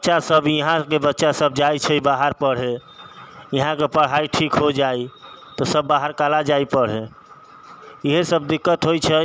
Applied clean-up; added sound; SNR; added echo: none; none; none; none.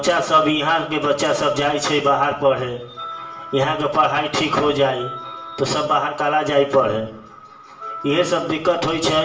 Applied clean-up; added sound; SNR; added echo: none; Wind instrument, woodwind instrument; 17 dB; reverberation time 0.7 s.